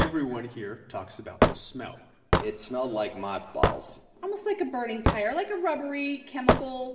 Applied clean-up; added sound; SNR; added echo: none; Hammer / Wood; -2 dB; reverberation time 0.9 s.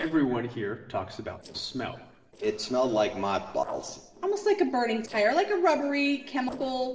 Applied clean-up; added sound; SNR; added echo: neural separator model SepFormer DNS4.